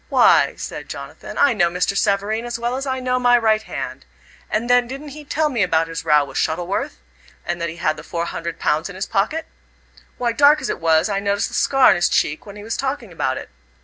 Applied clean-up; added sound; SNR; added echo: none; none; none; none.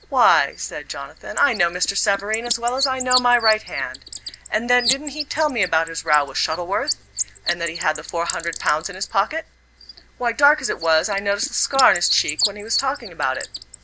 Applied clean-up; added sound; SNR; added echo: none; Bird; 8 dB; none.